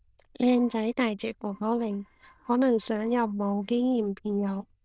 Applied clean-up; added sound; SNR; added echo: neural diffusion model UNIVERSE++.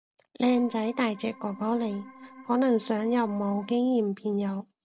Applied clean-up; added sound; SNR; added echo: none; Organ; 20 dB; none.